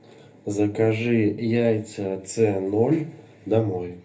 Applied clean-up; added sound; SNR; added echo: none; none; none; reverberation time 0.3 s.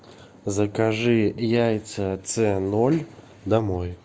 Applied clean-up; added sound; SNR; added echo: none; none; none; none.